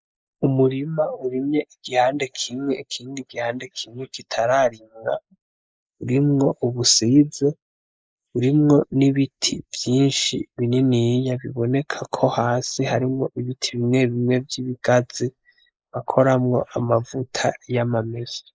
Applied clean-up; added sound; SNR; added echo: neural mask model Resemble Enhance denoiser.